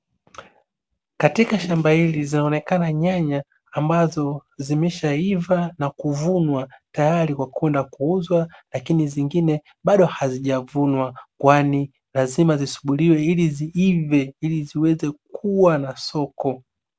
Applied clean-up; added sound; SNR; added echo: none; none; none; none.